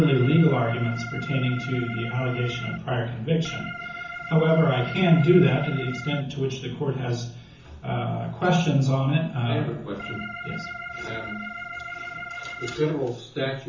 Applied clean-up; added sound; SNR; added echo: none; Organ; 11 dB; reverberation time 0.6 s.